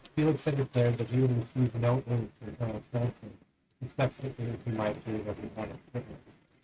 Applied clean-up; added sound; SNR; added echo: neural mask model RNNoise.